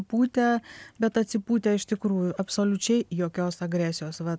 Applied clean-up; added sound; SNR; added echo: none; none; none; none.